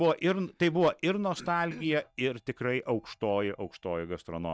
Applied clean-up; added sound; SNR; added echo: neural mask model DeepFilterNet 3.